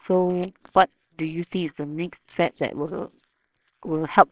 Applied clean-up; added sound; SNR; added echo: neural separator model SepFormer WHAMR!.